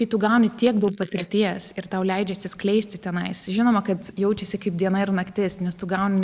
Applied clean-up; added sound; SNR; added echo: neural mask model Resemble Enhance denoiser.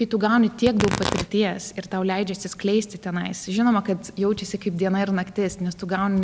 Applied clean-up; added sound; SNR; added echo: none; Tearing; 12 dB; none.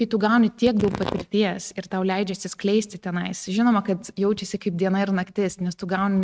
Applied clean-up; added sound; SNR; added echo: neural mask model RNNoise.